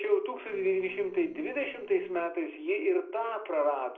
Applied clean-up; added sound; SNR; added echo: neural separator model SepFormer DNS4.